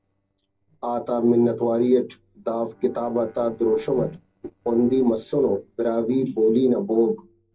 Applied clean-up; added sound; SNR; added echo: neural separator model SepFormer DNS4.